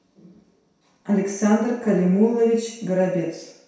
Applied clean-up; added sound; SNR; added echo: none; none; none; reverberation time 0.7 s.